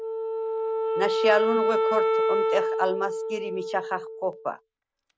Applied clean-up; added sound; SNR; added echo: none; Wind instrument, woodwind instrument; -3 dB; none.